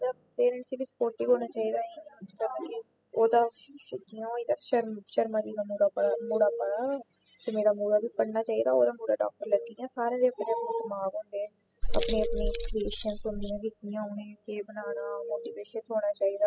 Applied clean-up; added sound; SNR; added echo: classical method spectral subtraction.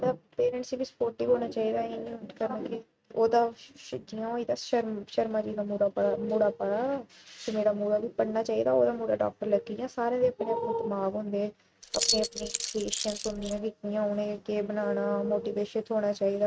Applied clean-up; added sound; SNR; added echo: neural mask model RNNoise.